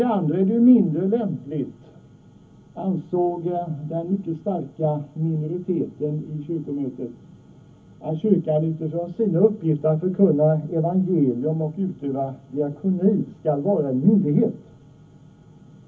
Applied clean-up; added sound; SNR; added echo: none; none; none; reverberation time 0.3 s.